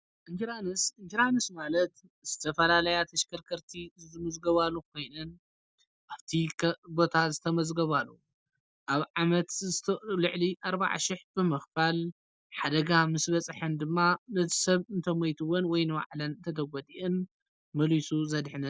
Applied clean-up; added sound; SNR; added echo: none; none; none; none.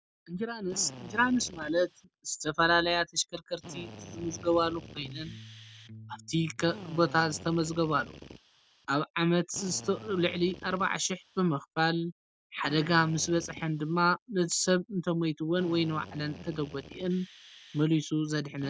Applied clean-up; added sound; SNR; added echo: none; Drill + Electric guitar; 18 dB; none.